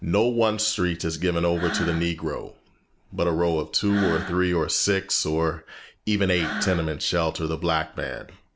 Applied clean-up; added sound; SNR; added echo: none; Breathing; 11 dB; none.